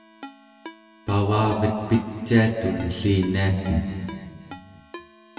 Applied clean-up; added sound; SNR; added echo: none; Ringtone; 19 dB; reverberation time 2.4 s.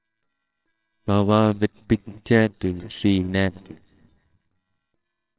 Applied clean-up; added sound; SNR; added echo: neural separator model SepFormer WHAMR!.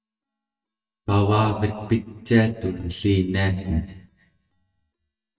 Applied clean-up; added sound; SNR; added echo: neural mask model DeepFilterNet 3.